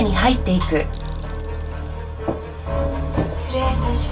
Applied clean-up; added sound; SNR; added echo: none; Tools; 19 dB; reverberation time 0.2 s.